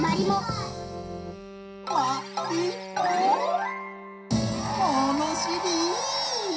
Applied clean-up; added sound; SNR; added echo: none; Wind instrument, woodwind instrument; 16 dB; reverberation time 0.3 s.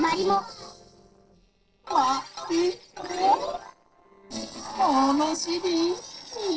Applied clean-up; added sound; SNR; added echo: neural separator model SepFormer DNS4.